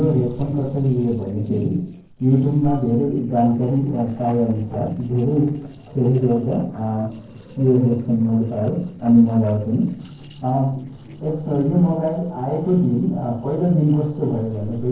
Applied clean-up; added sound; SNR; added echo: neural separator model SepFormer DNS4.